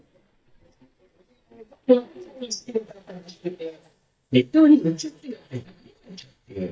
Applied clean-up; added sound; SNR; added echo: neural mask model DeepFilterNet 3.